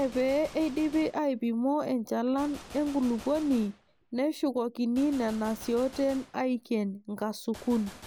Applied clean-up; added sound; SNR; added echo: none; Gunshot, gunfire; 20 dB; none.